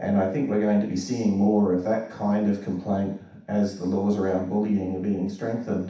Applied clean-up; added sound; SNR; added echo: none; none; none; reverberation time 0.7 s.